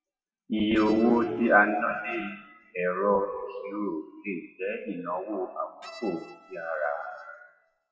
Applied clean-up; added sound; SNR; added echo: classical method WPE with log-MMSE.